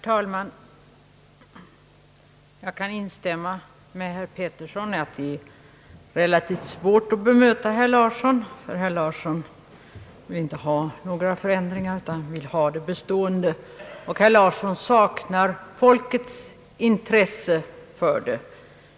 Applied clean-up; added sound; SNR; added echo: none; none; none; none.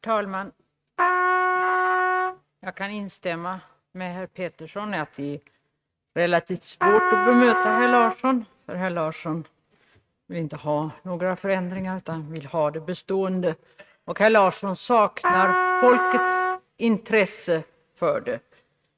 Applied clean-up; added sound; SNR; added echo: neural mask model RNNoise.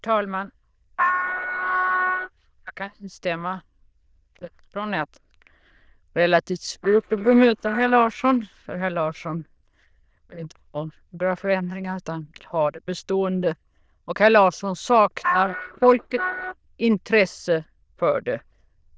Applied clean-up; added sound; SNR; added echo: neural diffusion model UNIVERSE++.